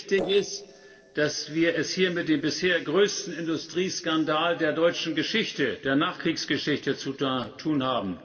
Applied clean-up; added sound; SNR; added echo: neural separator model SepFormer DNS4.